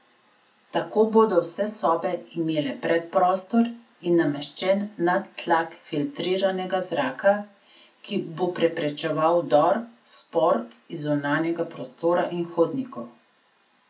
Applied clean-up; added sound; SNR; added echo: none; none; none; none.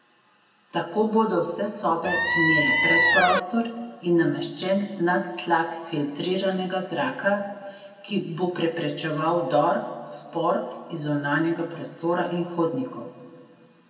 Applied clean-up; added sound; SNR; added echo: none; Squeak; -5 dB; reverberation time 1.9 s.